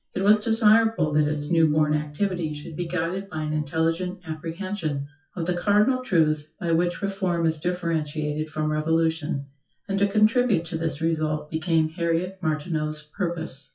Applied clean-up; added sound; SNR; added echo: classical method WPE with log-MMSE.